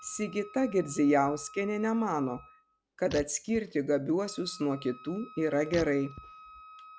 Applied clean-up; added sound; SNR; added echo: none; Wind instrument, woodwind instrument + Fart; 18 dB; none.